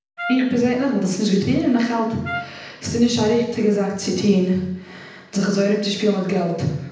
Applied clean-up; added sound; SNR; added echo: none; Trumpet; 14 dB; reverberation time 0.9 s.